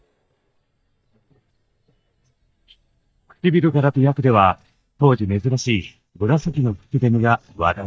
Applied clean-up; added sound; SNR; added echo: neural mask model DeepFilterNet 3.